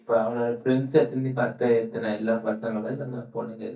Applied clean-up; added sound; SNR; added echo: neural mask model DeepFilterNet 3.